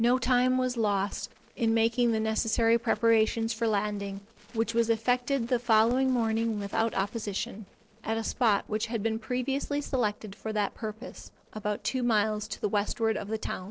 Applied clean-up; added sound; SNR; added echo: neural separator model SepFormer DNS4.